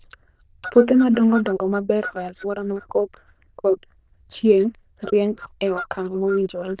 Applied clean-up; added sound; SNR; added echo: neural diffusion model UNIVERSE++.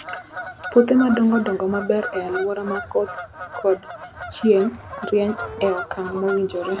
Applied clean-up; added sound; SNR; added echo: none; Bird vocalization, bird call, bird song / Fowl; 12 dB; none.